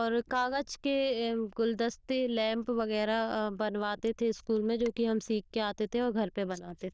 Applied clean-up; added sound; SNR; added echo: neural diffusion model UNIVERSE++.